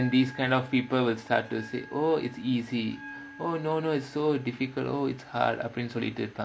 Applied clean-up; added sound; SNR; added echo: none; Bell; 19 dB; none.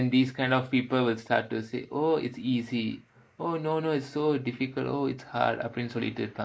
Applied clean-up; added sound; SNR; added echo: neural mask model Resemble Enhance denoiser.